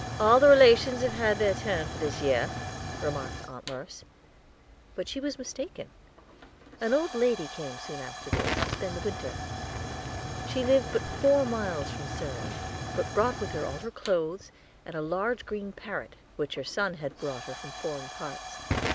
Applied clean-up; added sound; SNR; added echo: none; Tick / Hiss / Explosion / Fire; 8 dB; none.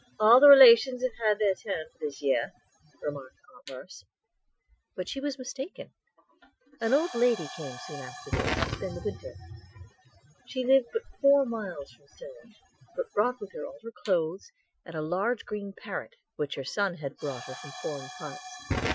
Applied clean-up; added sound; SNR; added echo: classical method Wiener filter.